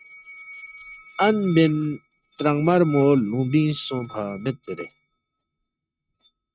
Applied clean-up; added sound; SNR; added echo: neural mask model RNNoise.